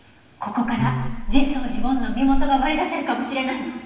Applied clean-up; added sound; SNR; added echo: none; Buzz; -1 dB; reverberation time 1.4 s.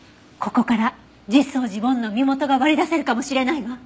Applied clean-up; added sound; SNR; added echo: none; none; none; none.